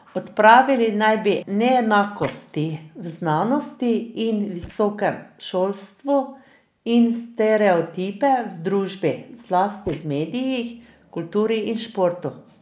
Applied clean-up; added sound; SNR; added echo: neural mask model Resemble Enhance denoiser.